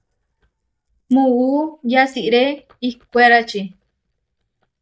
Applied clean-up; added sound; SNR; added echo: neural mask model DeepFilterNet 3.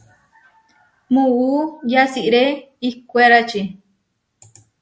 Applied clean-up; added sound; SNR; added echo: none; none; none; none.